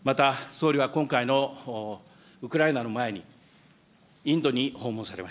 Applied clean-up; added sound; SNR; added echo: none; none; none; none.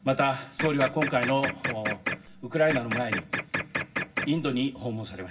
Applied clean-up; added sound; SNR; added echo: none; Printer; 4 dB; reverberation time 0.4 s.